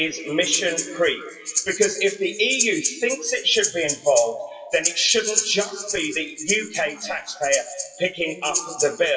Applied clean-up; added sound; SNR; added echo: classical method WPE with log-MMSE.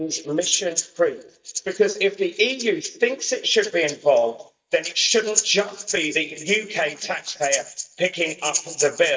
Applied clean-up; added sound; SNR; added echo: neural mask model DeepFilterNet 3.